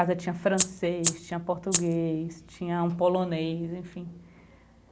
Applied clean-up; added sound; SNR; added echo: none; Rattle (instrument); 0 dB; none.